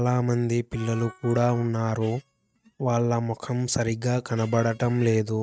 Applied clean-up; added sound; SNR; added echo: neural mask model RNNoise.